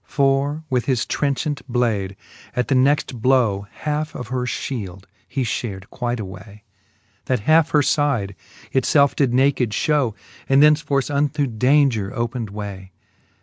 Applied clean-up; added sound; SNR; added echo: none; none; none; none.